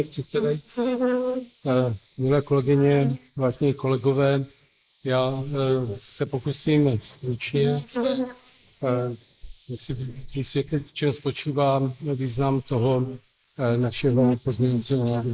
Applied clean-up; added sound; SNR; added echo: neural mask model Resemble Enhance denoiser.